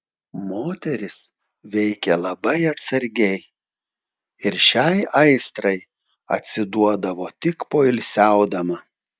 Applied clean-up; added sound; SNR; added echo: none; none; none; none.